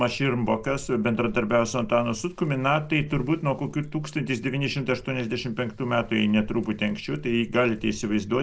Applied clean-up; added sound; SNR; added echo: none; Dog; 18 dB; none.